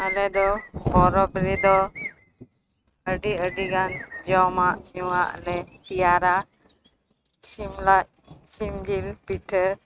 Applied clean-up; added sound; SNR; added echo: neural mask model RNNoise.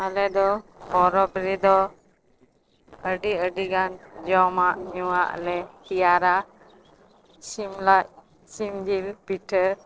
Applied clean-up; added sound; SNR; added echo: neural separator model SepFormer DNS4.